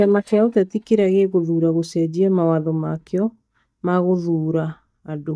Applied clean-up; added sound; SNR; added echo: neural mask model DeepFilterNet 3.